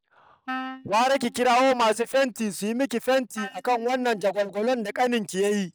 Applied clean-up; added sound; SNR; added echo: neural mask model DeepFilterNet 3.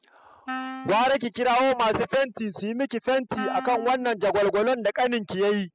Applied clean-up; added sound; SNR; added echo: classical method spectral subtraction.